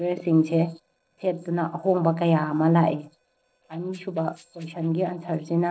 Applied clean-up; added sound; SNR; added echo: neural separator model SepFormer DNS4.